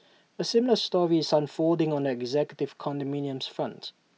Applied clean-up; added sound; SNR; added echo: none; none; none; none.